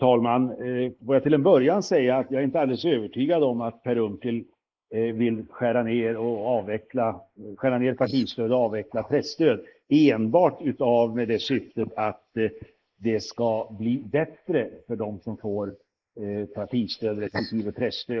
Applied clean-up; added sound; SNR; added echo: neural mask model Resemble Enhance denoiser.